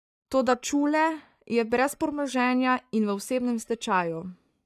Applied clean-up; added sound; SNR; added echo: neural mask model DeepFilterNet 3.